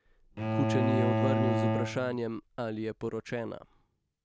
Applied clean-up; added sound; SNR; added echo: none; Bowed string instrument; -3 dB; none.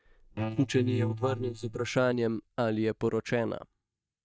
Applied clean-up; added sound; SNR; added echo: neural mask model DeepFilterNet 3.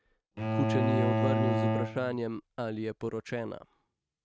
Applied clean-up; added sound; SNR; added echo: neural mask model RNNoise.